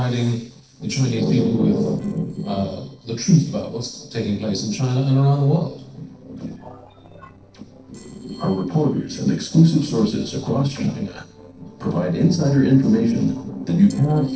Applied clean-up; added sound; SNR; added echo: neural separator model SepFormer DNS4.